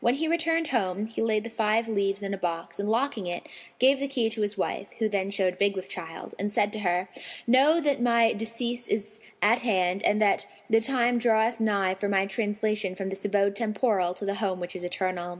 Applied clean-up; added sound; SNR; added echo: none; none; none; none.